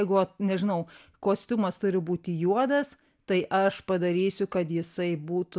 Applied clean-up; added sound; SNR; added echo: none; none; none; none.